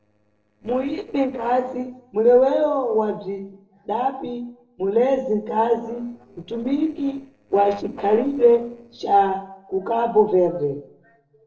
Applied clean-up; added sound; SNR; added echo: neural separator model SepFormer DNS4.